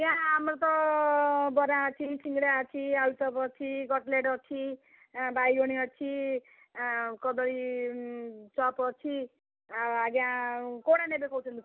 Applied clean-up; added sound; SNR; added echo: none; none; none; none.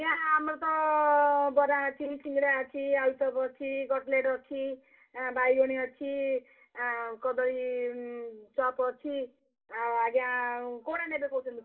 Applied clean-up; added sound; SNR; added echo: none; none; none; reverberation time 0.2 s.